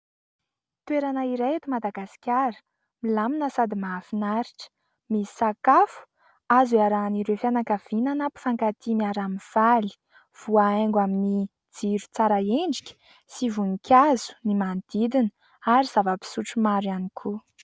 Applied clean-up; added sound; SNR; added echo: none; none; none; none.